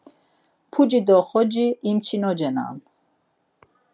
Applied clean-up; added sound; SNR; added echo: none; none; none; none.